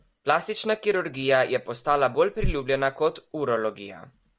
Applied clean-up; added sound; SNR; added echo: none; none; none; none.